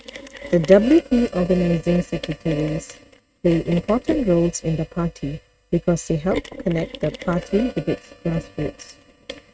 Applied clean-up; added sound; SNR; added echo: neural mask model RNNoise.